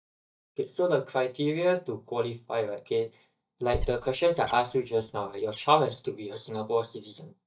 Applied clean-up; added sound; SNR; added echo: neural mask model DeepFilterNet 3.